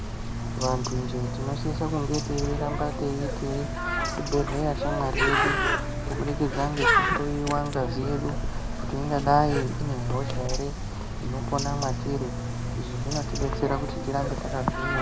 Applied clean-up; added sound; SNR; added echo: none; Bird; -1 dB; none.